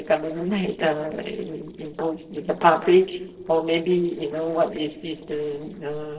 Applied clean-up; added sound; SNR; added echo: neural separator model SepFormer DNS4.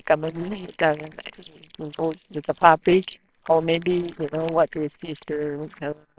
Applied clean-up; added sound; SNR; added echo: neural separator model SepFormer WHAMR!.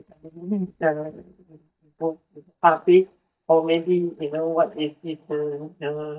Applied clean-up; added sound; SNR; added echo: neural mask model DeepFilterNet 3.